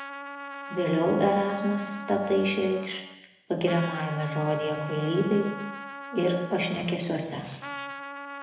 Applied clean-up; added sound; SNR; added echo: none; Trumpet; 11 dB; reverberation time 0.9 s.